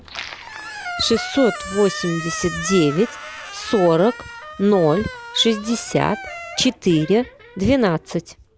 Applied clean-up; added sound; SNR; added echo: none; Squeak; 12 dB; none.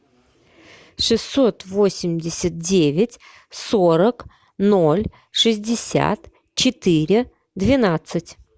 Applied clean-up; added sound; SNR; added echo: none; none; none; none.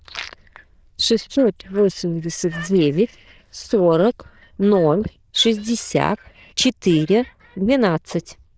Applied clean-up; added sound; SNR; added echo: neural diffusion model UNIVERSE++.